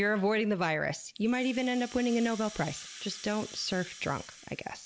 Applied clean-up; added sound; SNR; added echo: none; Rattle (instrument); 18 dB; none.